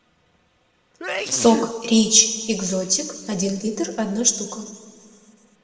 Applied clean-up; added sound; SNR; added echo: none; Sneeze; 9 dB; reverberation time 1.6 s.